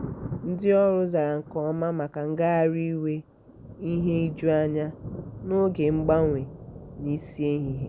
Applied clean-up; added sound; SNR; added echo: none; Thunder; 13 dB; none.